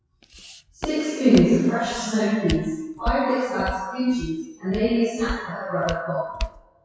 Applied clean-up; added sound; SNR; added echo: classical method WPE with log-MMSE.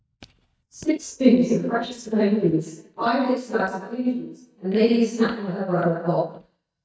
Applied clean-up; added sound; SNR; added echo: neural mask model DeepFilterNet 3.